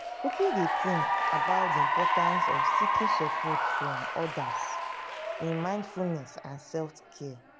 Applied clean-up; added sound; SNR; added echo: none; Applause / Cheering; -5 dB; none.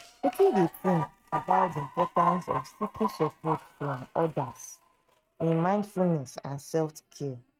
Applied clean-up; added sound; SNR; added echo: neural mask model RNNoise.